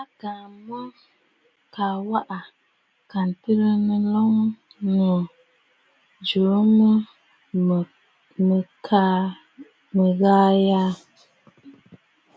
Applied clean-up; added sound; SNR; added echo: none; none; none; none.